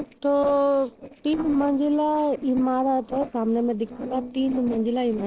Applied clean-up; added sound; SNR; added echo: neural separator model SepFormer DNS4.